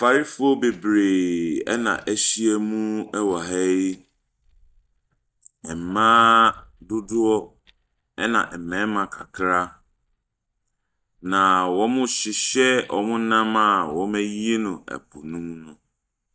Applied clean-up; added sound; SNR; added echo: neural mask model DeepFilterNet 3.